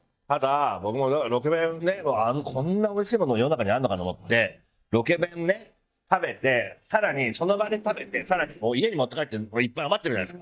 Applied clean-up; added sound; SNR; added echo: neural mask model DeepFilterNet 3.